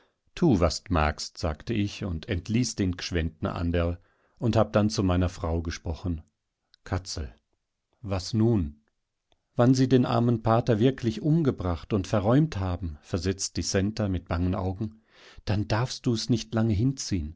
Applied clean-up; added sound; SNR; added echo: none; none; none; none.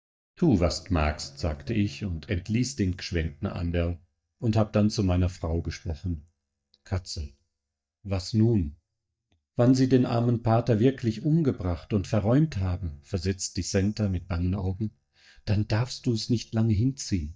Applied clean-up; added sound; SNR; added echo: neural mask model DeepFilterNet 3.